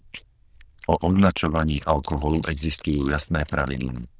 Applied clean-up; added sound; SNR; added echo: neural diffusion model UNIVERSE++.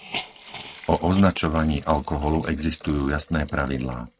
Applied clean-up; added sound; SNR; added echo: neural mask model RNNoise.